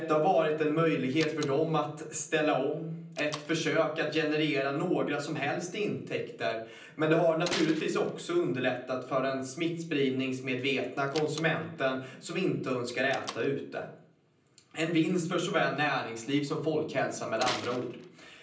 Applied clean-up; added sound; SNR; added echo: none; Slam; 17 dB; reverberation time 0.6 s.